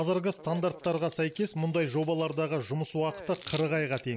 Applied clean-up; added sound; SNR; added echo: none; Hands; 14 dB; none.